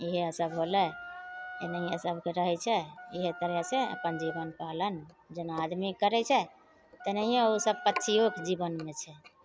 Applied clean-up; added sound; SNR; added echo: none; Wind instrument, woodwind instrument; 13 dB; none.